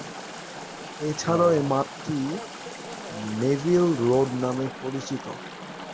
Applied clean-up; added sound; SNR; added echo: none; Bathtub (filling or washing) / Water tap, faucet + Chatter / Stream; 11 dB; none.